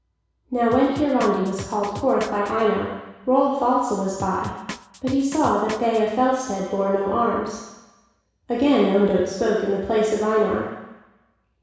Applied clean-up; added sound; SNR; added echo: none; Drum; 15 dB; reverberation time 1.1 s.